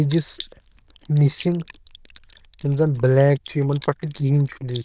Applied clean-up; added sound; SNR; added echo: neural diffusion model UNIVERSE++.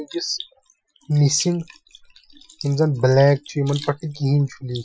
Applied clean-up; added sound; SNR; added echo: classical method Wiener filter.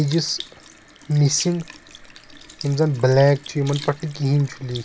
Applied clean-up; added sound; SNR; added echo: none; Sink (filling or washing) / Liquid; 18 dB; none.